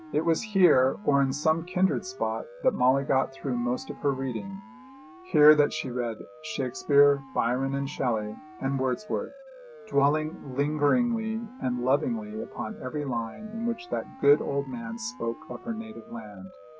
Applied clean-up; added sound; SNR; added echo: none; Siren; 19 dB; none.